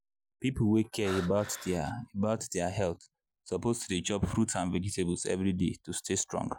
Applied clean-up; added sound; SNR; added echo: none; Breathing; 13 dB; none.